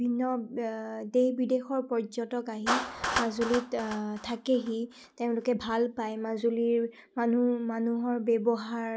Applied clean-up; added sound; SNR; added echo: none; Clapping; 11 dB; none.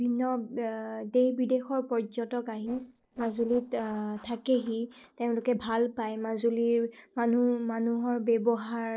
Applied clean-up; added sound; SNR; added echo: neural separator model SepFormer DNS4.